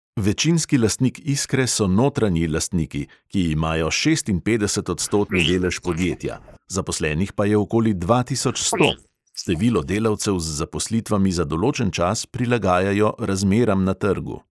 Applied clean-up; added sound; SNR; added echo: neural mask model Resemble Enhance denoiser.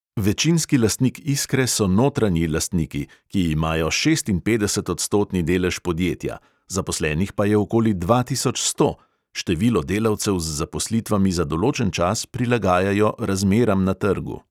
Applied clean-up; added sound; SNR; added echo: none; none; none; none.